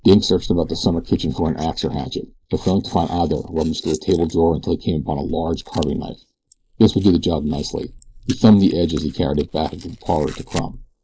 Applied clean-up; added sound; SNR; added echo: neural mask model Resemble Enhance denoiser.